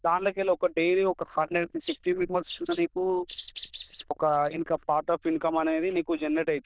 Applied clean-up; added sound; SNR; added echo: neural diffusion model UNIVERSE++.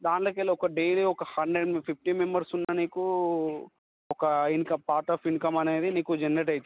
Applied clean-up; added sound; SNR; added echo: none; none; none; none.